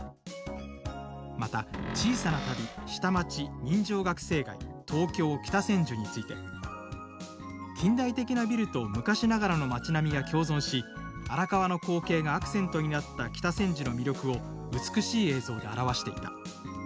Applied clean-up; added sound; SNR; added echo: none; Cupboard open or close; 7 dB; none.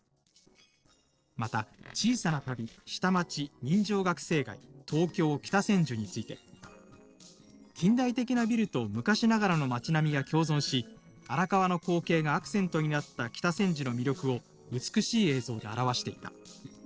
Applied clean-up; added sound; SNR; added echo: neural separator model SepFormer DNS4.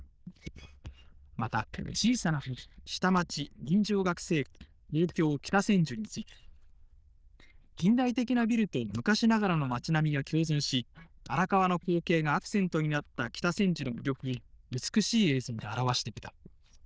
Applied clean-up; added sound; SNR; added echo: neural diffusion model UNIVERSE++.